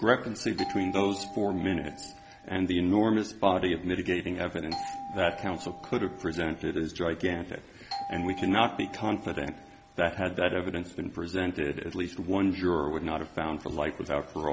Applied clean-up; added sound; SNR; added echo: none; Doorbell; 12 dB; none.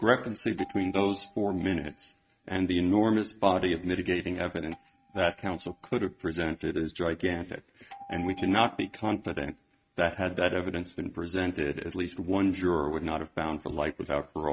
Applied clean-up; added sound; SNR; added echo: neural mask model RNNoise.